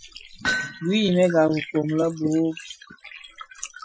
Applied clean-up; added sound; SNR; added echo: classical method Wiener filter.